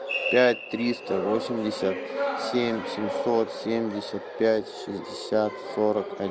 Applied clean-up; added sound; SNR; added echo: none; none; none; none.